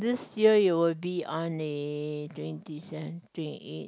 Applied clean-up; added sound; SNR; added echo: none; none; none; none.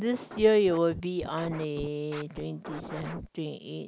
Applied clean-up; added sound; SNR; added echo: none; Scratching (performance technique); 14 dB; none.